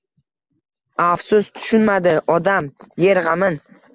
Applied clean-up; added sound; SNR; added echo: none; none; none; none.